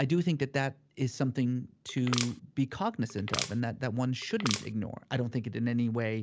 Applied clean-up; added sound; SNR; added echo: none; Crushing; 5 dB; none.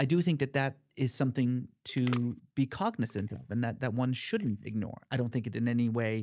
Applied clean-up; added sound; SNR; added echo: neural mask model DeepFilterNet 3.